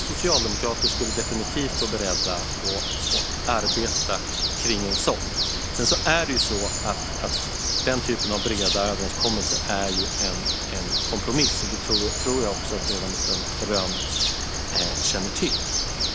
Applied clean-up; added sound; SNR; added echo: none; Bird; -3 dB; none.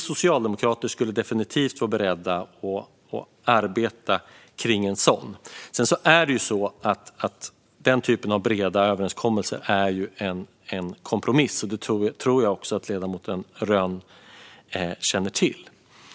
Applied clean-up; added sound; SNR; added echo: none; none; none; none.